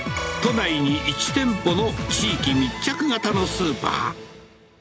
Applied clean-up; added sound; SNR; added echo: none; none; none; none.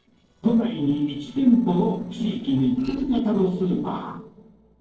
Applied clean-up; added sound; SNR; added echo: neural separator model SepFormer DNS4.